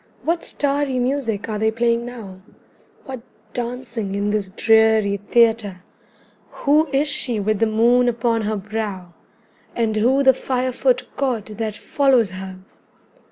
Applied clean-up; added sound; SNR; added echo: none; none; none; none.